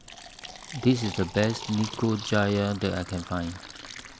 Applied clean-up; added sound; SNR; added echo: none; Fill (with liquid); 13 dB; none.